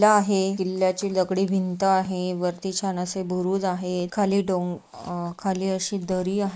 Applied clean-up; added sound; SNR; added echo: neural mask model Resemble Enhance denoiser.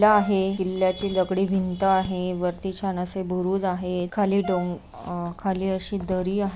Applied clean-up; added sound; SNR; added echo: none; Brass instrument; 15 dB; none.